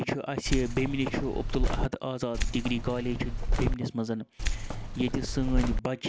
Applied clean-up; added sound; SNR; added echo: none; Keys jangling; -1 dB; none.